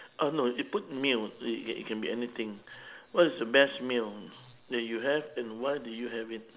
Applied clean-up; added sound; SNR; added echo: none; none; none; none.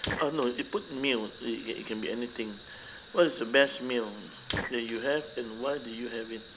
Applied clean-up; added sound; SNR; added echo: none; Fire; 11 dB; none.